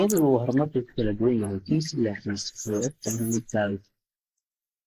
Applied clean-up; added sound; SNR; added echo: neural mask model Resemble Enhance denoiser.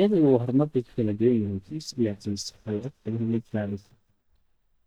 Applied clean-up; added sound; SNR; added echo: neural mask model DeepFilterNet 3.